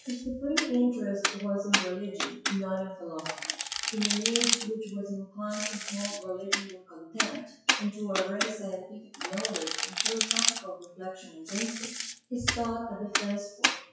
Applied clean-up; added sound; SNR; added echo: classical method WPE with log-MMSE.